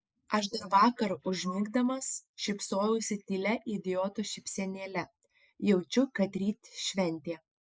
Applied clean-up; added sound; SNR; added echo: neural mask model Resemble Enhance denoiser.